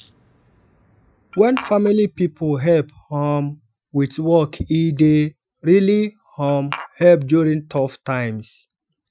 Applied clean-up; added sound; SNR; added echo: classical method Wiener filter.